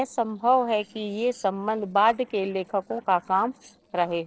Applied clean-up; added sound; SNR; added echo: neural separator model SepFormer DNS4.